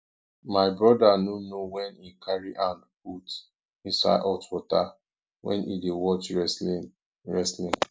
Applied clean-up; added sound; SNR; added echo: none; none; none; none.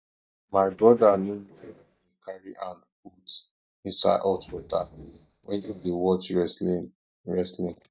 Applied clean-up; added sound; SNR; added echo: neural mask model DeepFilterNet 3.